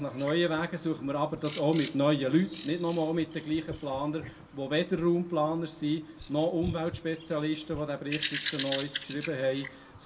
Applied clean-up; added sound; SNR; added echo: none; Bird vocalization, bird call, bird song; 12 dB; reverberation time 0.2 s.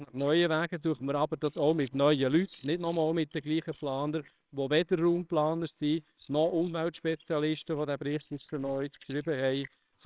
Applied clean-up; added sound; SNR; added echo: neural separator model SepFormer WHAMR!.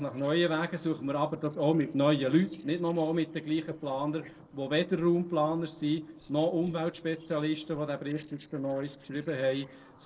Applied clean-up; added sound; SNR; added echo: neural separator model SepFormer DNS4.